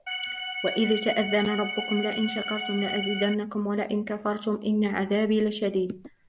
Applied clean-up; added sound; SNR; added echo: none; Organ; 4 dB; none.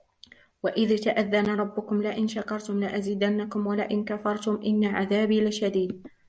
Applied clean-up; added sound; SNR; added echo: none; none; none; none.